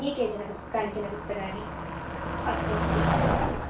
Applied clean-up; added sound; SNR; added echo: none; Motor vehicle (road); -4 dB; reverberation time 0.3 s.